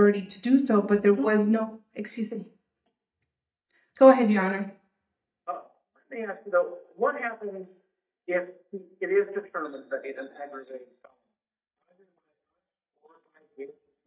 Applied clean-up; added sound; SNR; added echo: neural mask model DeepFilterNet 3.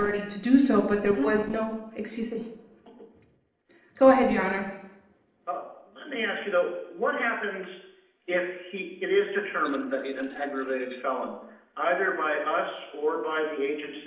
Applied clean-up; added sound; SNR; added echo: neural separator model SepFormer DNS4.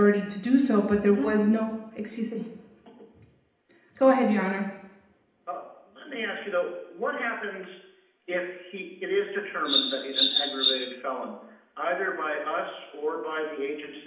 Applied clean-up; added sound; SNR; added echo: none; Bird vocalization, bird call, bird song; -3 dB; reverberation time 0.8 s.